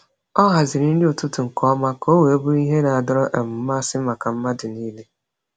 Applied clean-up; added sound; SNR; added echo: none; none; none; none.